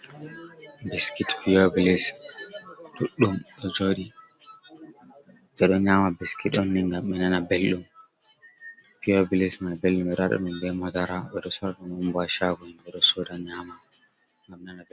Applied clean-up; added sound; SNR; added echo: none; none; none; none.